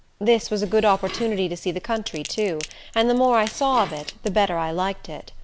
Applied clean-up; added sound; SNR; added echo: none; Crackle / Crushing + Dishes, pots, and pans; 18 dB; none.